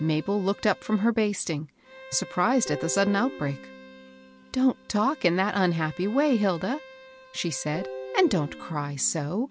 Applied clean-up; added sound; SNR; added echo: none; Guitar + Bowed string instrument; 16 dB; none.